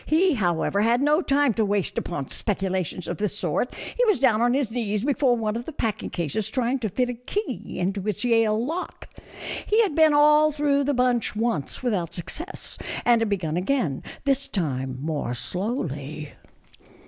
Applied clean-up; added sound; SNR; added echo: none; none; none; none.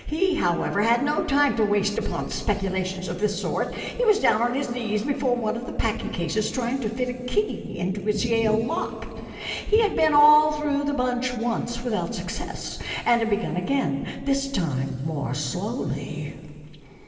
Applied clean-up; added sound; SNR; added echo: none; Thunder; 18 dB; reverberation time 2.6 s.